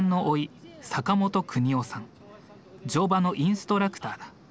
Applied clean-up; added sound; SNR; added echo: none; none; none; none.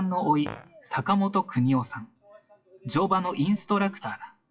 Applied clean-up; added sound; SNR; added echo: classical method WPE with log-MMSE.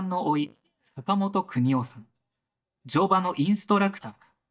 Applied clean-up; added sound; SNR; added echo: neural mask model DeepFilterNet 3.